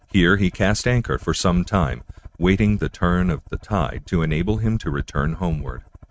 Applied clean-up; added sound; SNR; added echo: neural mask model RNNoise.